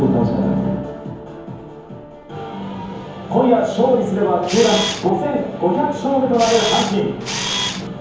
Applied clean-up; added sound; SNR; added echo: none; Camera; 5 dB; reverberation time 1.0 s.